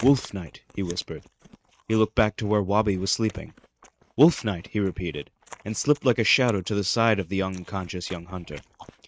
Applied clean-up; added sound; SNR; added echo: neural mask model RNNoise.